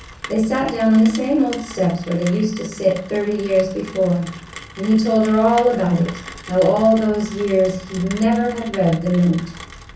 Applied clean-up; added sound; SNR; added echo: none; Rain; 18 dB; reverberation time 0.6 s.